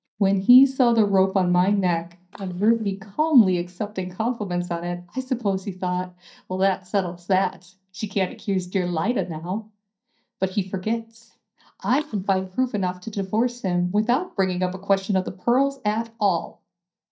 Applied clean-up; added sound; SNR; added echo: neural mask model DeepFilterNet 3.